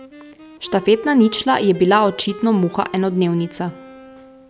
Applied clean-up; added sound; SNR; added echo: none; Wind instrument, woodwind instrument; 20 dB; none.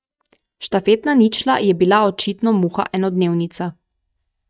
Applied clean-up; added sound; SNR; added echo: neural mask model DeepFilterNet 3.